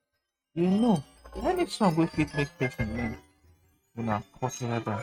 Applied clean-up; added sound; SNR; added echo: neural mask model RNNoise.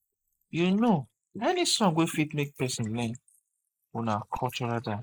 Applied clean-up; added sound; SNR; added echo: neural mask model Resemble Enhance denoiser.